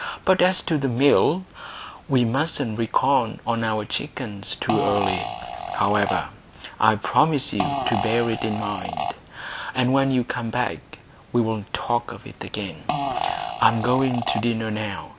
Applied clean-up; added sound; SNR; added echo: none; Fart; 5 dB; none.